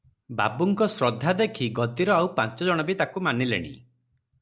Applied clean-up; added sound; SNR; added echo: none; none; none; none.